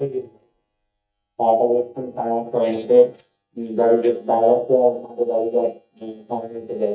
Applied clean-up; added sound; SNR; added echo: neural mask model DeepFilterNet 3.